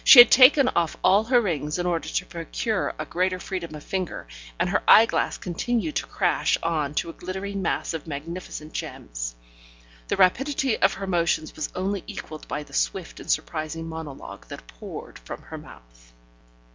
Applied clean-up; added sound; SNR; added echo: none; none; none; none.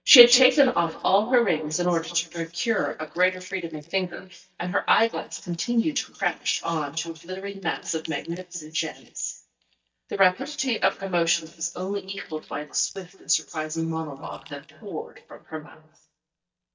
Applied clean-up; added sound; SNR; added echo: neural mask model DeepFilterNet 3.